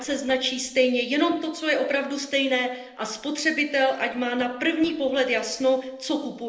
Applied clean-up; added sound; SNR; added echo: neural separator model SepFormer DNS4.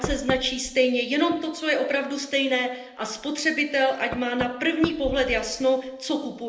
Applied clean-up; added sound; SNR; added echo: none; Knock; 14 dB; reverberation time 0.8 s.